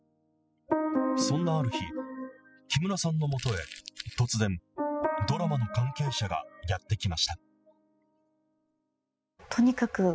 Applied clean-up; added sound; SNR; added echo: classical method spectral subtraction.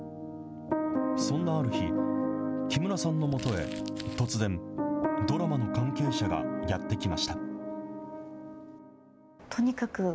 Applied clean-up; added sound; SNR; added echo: none; Crumpling, crinkling; 17 dB; none.